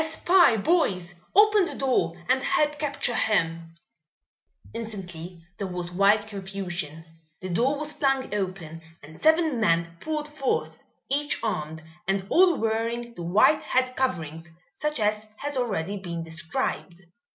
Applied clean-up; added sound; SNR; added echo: none; none; none; none.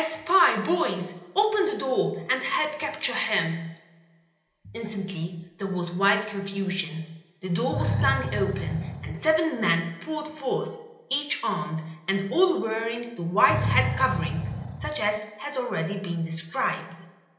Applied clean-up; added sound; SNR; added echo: none; Animal; 2 dB; reverberation time 0.9 s.